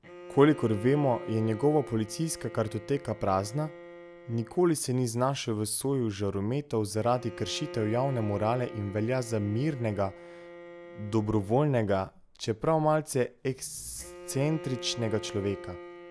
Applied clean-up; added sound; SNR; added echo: none; Bowed string instrument; 16 dB; none.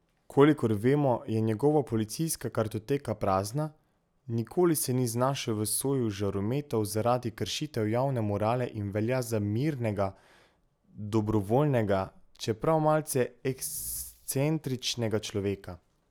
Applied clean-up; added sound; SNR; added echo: none; none; none; none.